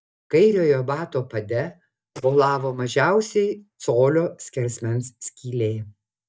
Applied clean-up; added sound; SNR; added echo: neural mask model DeepFilterNet 3.